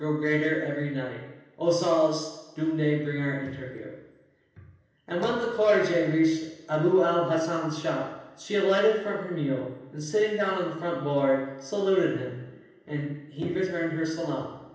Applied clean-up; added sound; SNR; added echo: none; none; none; reverberation time 0.9 s.